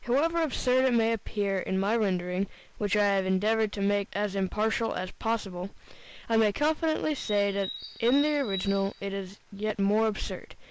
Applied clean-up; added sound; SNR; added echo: none; Bird; 12 dB; none.